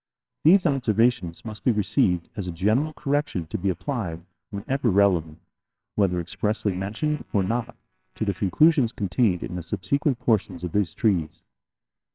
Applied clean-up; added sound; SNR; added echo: neural separator model SepFormer WHAMR!.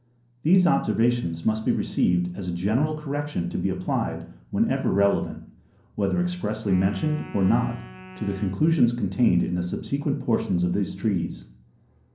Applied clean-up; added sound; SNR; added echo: none; Wind instrument, woodwind instrument; 19 dB; reverberation time 0.6 s.